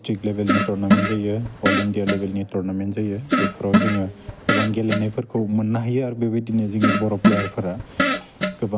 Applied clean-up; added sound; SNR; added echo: none; Fart; -1 dB; none.